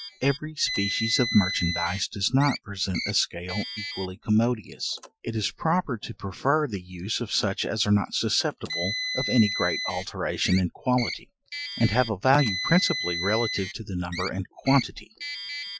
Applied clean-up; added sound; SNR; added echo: classical method Wiener filter.